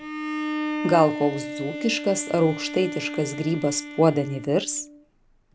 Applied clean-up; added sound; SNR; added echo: none; Bowed string instrument; 8 dB; none.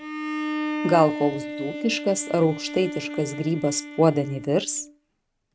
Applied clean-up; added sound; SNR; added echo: neural mask model RNNoise.